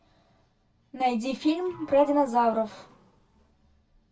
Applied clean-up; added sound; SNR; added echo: none; Sliding door / Doorbell; 19 dB; reverberation time 0.2 s.